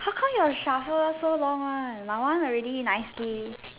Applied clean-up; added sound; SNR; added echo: none; none; none; none.